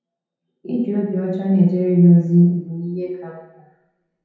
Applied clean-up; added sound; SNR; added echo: none; none; none; reverberation time 0.9 s.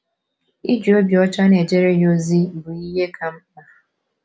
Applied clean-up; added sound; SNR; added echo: none; none; none; none.